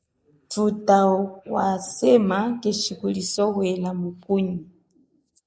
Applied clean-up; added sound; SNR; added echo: neural mask model Resemble Enhance denoiser.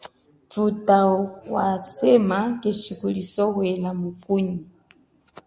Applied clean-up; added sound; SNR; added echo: none; none; none; none.